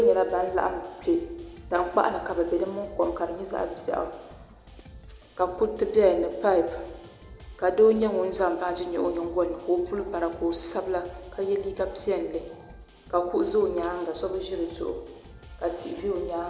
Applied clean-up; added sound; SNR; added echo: none; Drum kit; 20 dB; none.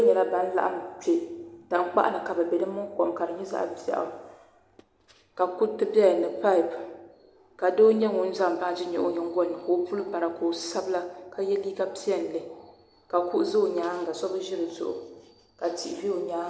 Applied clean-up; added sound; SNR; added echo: none; none; none; none.